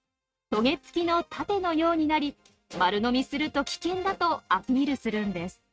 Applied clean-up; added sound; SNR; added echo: neural mask model RNNoise.